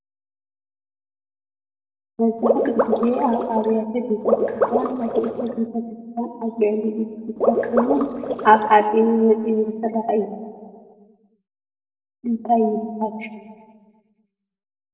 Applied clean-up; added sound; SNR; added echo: neural separator model SepFormer DNS4.